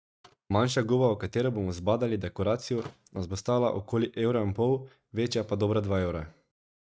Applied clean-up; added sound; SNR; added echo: neural mask model RNNoise.